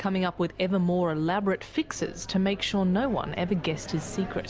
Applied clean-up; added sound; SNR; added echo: none; none; none; none.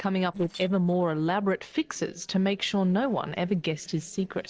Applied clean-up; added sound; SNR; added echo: neural separator model SepFormer DNS4.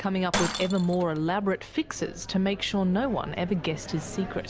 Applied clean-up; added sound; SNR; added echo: none; Shatter; 11 dB; none.